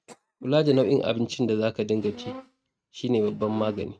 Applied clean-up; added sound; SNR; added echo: neural mask model RNNoise.